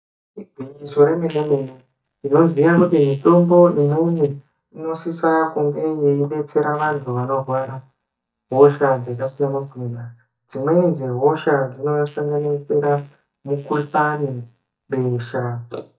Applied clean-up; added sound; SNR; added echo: neural mask model DeepFilterNet 3.